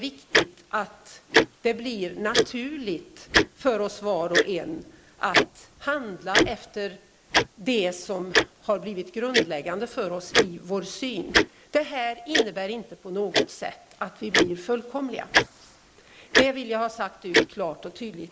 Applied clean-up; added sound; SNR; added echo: neural mask model Resemble Enhance denoiser.